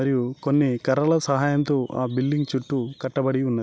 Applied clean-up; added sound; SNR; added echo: none; none; none; none.